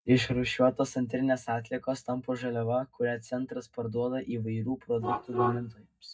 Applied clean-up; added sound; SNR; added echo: neural mask model DeepFilterNet 3.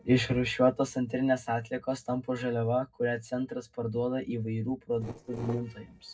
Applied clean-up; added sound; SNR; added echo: neural separator model SepFormer DNS4.